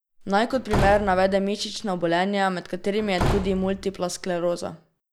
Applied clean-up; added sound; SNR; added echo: none; Slam / Wood; 7 dB; none.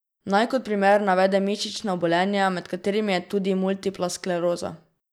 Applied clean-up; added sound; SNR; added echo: none; none; none; none.